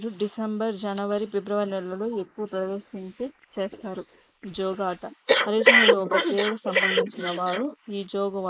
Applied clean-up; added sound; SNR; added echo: neural mask model Resemble Enhance denoiser.